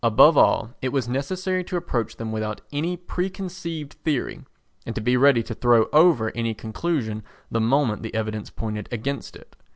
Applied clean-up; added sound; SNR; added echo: none; none; none; none.